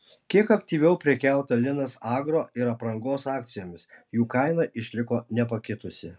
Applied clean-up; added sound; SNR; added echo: none; none; none; none.